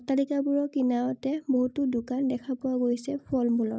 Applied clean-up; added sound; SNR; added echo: none; none; none; none.